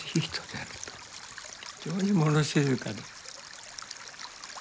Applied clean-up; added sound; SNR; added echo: none; Stream; 13 dB; none.